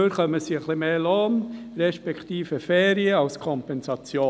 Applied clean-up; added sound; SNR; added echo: none; none; none; none.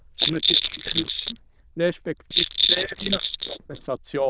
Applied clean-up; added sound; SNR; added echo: neural diffusion model UNIVERSE++.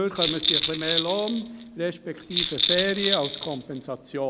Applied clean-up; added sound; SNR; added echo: none; Rattle; -4 dB; none.